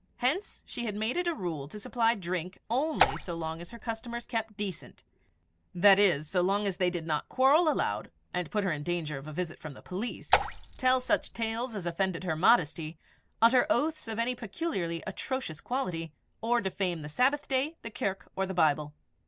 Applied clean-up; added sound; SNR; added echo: none; Raindrop / Splash, splatter; 2 dB; none.